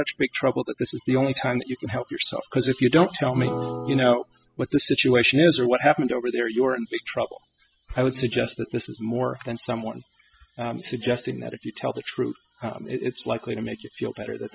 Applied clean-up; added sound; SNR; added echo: classical method spectral subtraction.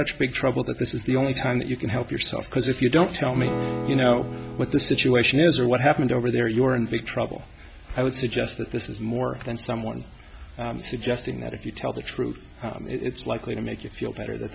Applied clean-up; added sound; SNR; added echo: none; Acoustic guitar / Strum; 6 dB; none.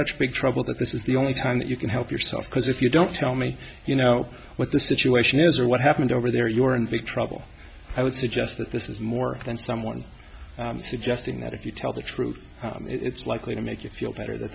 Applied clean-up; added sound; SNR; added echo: none; none; none; none.